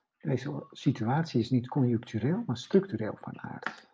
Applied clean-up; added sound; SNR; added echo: none; none; none; none.